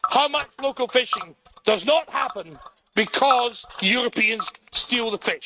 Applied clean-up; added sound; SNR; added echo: neural mask model RNNoise.